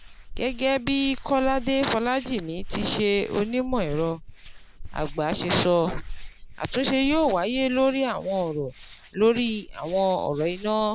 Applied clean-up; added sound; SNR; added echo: none; Hands; 12 dB; none.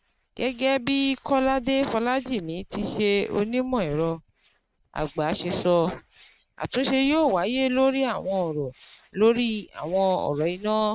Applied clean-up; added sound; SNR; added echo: neural mask model RNNoise.